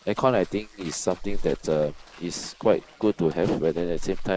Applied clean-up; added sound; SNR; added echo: neural mask model Resemble Enhance denoiser.